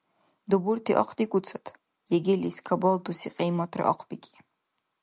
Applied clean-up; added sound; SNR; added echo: none; none; none; none.